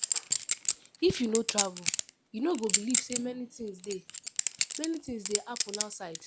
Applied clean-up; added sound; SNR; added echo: none; Chink, clink; -2 dB; none.